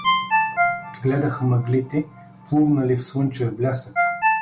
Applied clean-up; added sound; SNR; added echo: none; Ringtone; 2 dB; none.